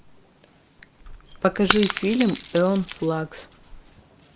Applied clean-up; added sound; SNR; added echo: none; Shatter / Crushing; 7 dB; none.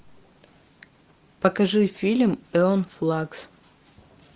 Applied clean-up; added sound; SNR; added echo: none; none; none; none.